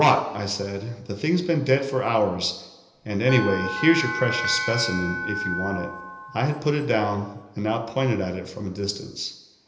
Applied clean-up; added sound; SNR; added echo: none; Bell; 6 dB; reverberation time 1.4 s.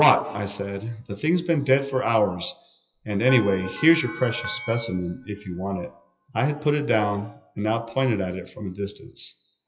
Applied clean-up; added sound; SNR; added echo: classical method WPE with log-MMSE.